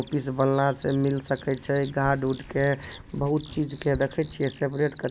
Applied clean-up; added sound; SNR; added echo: none; Bird vocalization, bird call, bird song; 19 dB; none.